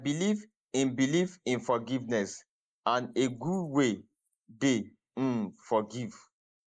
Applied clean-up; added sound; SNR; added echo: neural mask model Resemble Enhance denoiser.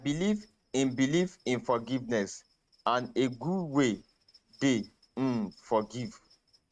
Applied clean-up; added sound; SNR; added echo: neural mask model RNNoise.